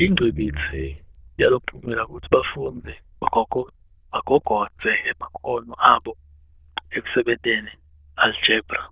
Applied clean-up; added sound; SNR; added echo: neural diffusion model UNIVERSE++.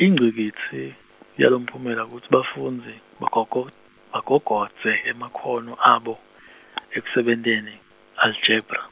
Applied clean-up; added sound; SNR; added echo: none; none; none; none.